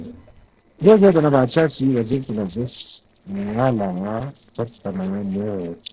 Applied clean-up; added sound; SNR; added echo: neural separator model SepFormer DNS4.